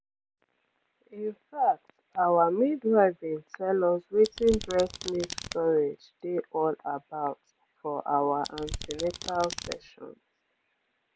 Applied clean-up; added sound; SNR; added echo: none; Domestic sounds, home sounds; 10 dB; none.